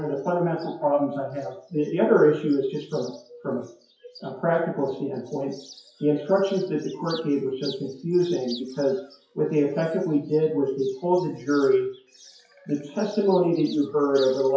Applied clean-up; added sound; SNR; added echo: classical method WPE with log-MMSE.